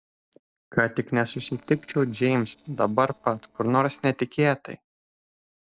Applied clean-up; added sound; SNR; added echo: neural separator model SepFormer DNS4.